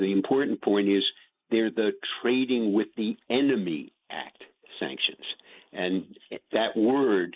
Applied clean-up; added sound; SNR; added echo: neural mask model Resemble Enhance denoiser.